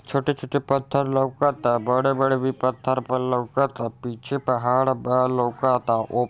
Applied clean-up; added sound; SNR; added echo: none; none; none; none.